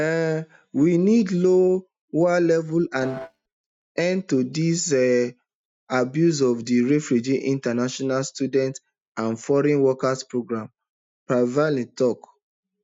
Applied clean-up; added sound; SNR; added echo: neural mask model RNNoise.